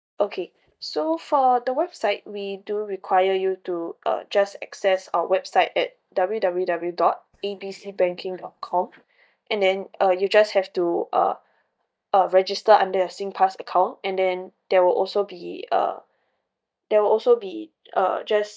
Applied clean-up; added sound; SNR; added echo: neural mask model DeepFilterNet 3.